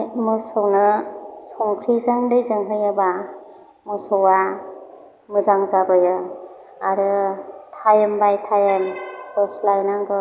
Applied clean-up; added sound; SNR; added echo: none; none; none; none.